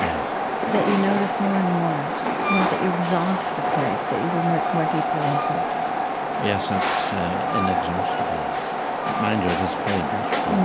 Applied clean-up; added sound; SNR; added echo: none; Train; -2 dB; none.